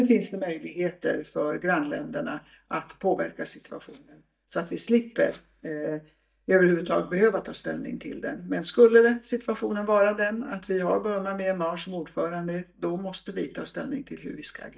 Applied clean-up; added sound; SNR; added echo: neural mask model DeepFilterNet 3.